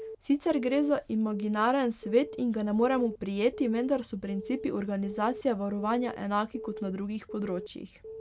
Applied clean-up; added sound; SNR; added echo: none; Alarm / Keyboard (musical); 15 dB; none.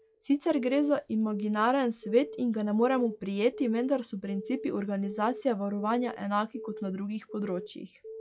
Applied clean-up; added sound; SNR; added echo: classical method log-MMSE.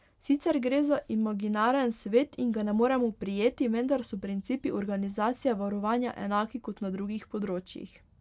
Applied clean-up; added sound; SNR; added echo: none; none; none; none.